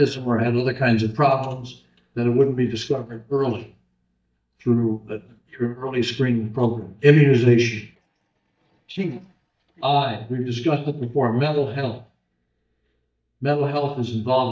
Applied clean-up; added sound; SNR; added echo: neural mask model DeepFilterNet 3.